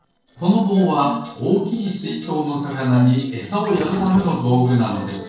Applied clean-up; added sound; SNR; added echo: neural separator model SepFormer DNS4.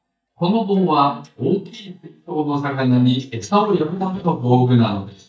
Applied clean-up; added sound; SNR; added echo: neural mask model DeepFilterNet 3.